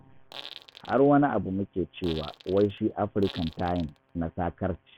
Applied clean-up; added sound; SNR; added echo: none; Fart; 19 dB; none.